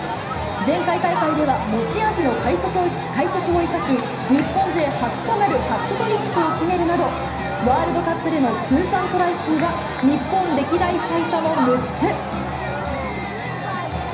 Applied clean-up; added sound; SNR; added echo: none; Crowd; 7 dB; reverberation time 0.9 s.